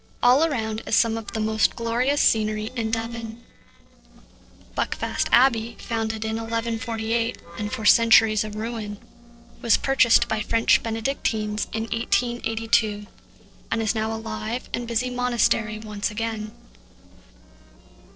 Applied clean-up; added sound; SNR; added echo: neural separator model SepFormer DNS4.